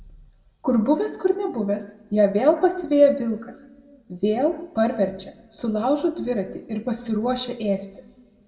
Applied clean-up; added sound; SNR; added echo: none; none; none; reverberation time 1.3 s.